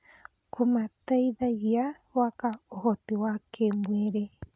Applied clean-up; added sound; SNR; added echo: none; none; none; none.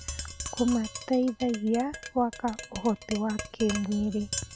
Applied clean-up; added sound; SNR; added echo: none; Tap; 10 dB; none.